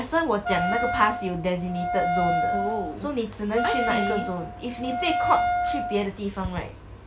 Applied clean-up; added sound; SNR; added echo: none; Wind instrument, woodwind instrument; 0 dB; none.